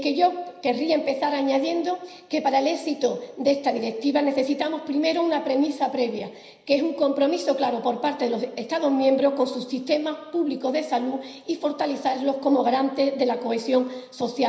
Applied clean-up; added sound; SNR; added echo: none; none; none; reverberation time 0.9 s.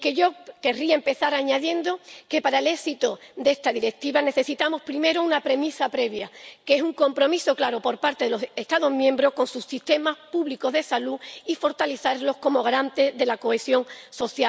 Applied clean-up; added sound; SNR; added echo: none; none; none; none.